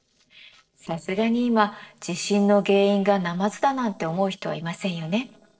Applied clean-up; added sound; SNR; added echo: neural separator model SepFormer DNS4.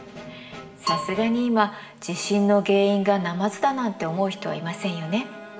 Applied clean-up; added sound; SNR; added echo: none; Bell / Percussion; 12 dB; reverberation time 2.0 s.